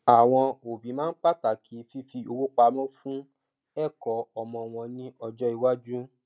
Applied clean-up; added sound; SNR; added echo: none; none; none; none.